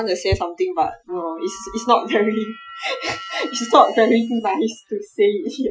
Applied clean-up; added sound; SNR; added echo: classical method Wiener filter.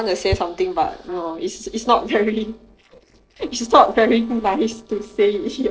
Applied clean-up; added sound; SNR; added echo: neural separator model SepFormer DNS4.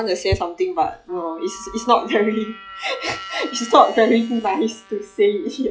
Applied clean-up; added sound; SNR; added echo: classical method log-MMSE.